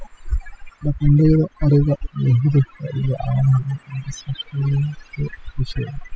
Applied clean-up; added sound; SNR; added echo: classical method spectral subtraction.